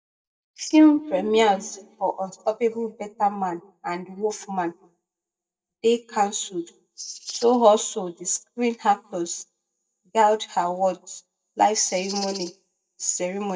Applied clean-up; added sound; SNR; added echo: neural mask model DeepFilterNet 3.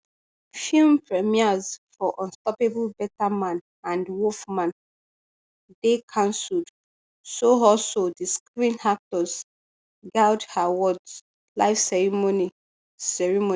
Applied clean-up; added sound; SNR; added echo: none; none; none; none.